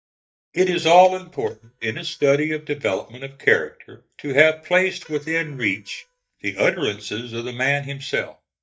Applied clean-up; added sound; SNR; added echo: neural mask model DeepFilterNet 3.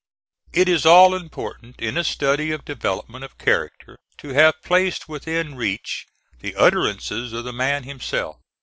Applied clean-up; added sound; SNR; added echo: none; none; none; none.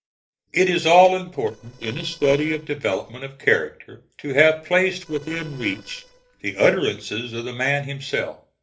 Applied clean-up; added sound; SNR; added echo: neural separator model SepFormer DNS4.